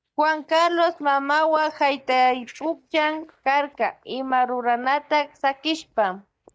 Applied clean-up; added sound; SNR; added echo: neural mask model DeepFilterNet 3.